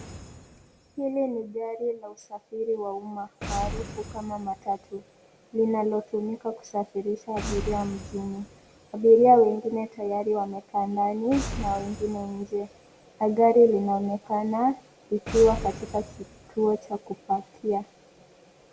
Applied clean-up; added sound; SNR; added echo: none; Boom; 15 dB; none.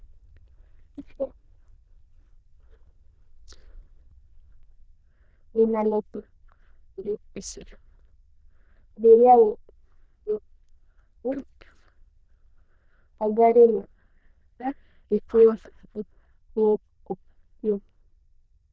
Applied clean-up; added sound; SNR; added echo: neural diffusion model UNIVERSE++.